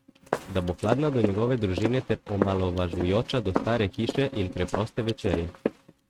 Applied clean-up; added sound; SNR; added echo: neural mask model RNNoise.